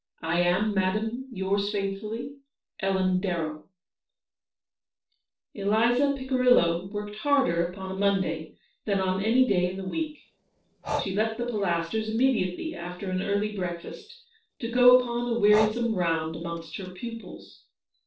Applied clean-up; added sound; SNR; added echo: neural separator model SepFormer DNS4.